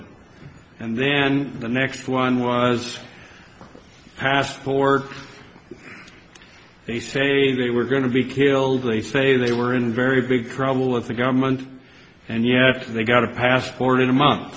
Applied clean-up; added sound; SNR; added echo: none; none; none; none.